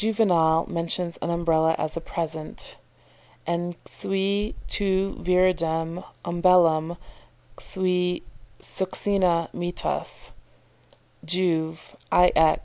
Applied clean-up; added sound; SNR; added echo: none; Insect; 16 dB; none.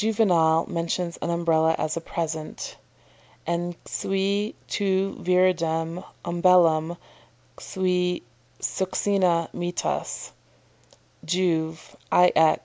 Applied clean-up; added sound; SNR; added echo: none; none; none; none.